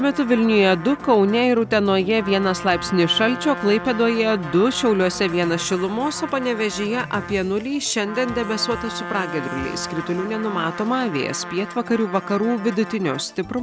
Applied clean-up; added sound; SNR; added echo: none; Trumpet; 12 dB; none.